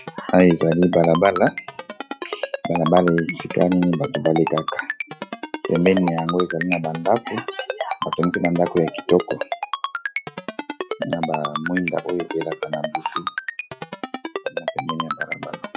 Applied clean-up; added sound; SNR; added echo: classical method log-MMSE.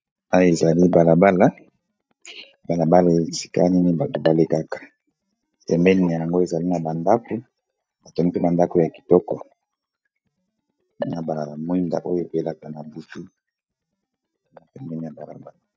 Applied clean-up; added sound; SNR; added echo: neural mask model DeepFilterNet 3.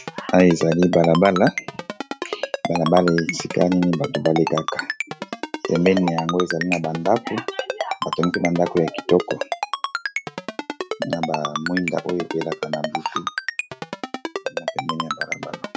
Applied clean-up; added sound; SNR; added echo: none; Ringtone; 6 dB; none.